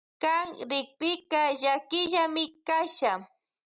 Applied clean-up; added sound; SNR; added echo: none; none; none; none.